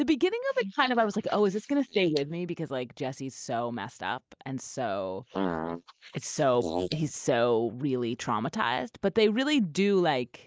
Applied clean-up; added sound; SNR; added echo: neural mask model Resemble Enhance denoiser.